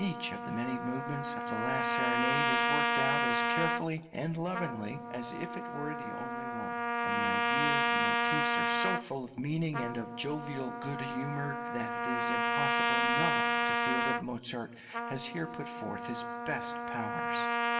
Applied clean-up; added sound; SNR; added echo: none; Trumpet; -4 dB; reverberation time 0.9 s.